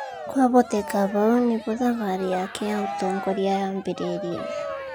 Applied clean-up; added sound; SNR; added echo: none; Cheering; 10 dB; none.